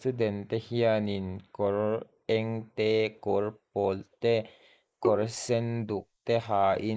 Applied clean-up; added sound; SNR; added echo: neural mask model Resemble Enhance denoiser.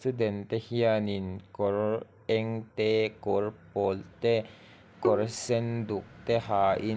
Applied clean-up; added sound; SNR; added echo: none; Bowed string instrument; 7 dB; none.